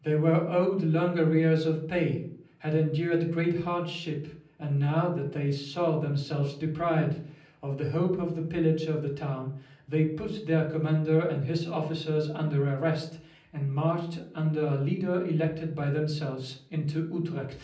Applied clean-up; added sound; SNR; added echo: none; none; none; reverberation time 0.6 s.